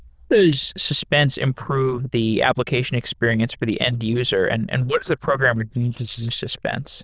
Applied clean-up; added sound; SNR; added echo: neural diffusion model UNIVERSE++.